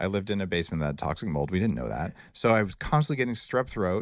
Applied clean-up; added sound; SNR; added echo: none; none; none; none.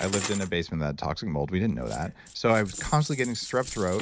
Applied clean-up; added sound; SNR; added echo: none; Coin (dropping); 12 dB; none.